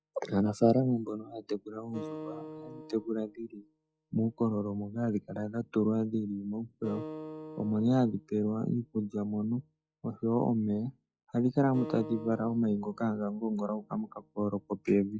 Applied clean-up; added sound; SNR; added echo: classical method log-MMSE.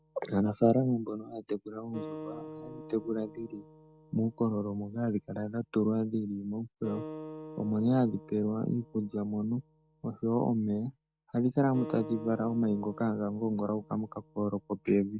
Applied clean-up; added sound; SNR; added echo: none; Acoustic guitar; 16 dB; none.